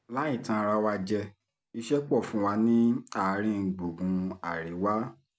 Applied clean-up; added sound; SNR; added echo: none; none; none; none.